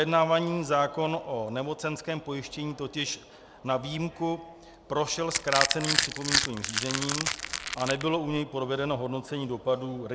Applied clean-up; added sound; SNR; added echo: none; Crushing; 0 dB; none.